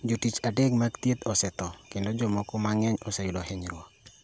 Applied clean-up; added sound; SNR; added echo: none; none; none; none.